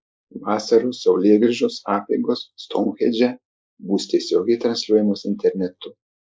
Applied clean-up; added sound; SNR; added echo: neural mask model Resemble Enhance denoiser.